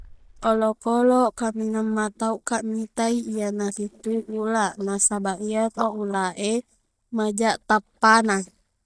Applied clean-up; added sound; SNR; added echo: neural mask model DeepFilterNet 3.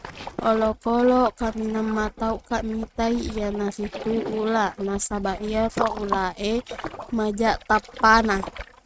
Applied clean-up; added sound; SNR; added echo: neural mask model RNNoise.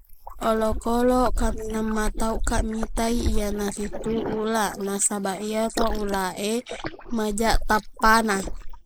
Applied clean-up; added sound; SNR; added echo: neural mask model Resemble Enhance denoiser.